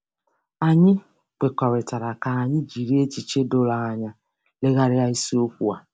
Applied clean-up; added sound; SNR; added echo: none; none; none; none.